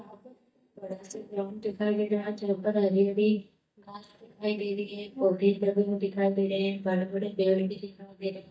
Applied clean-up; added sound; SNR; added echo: neural mask model DeepFilterNet 3.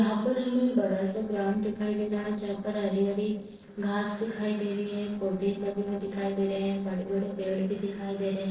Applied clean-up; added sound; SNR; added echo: neural separator model SepFormer DNS4.